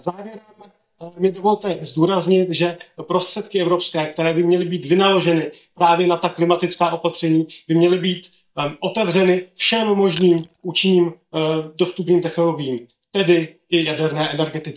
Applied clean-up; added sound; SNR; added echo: neural mask model DeepFilterNet 3.